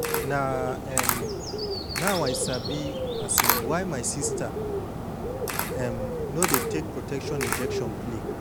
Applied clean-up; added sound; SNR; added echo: none; Camera + Bird; -3 dB; none.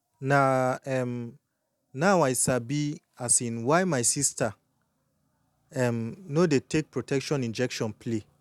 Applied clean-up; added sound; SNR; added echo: none; none; none; none.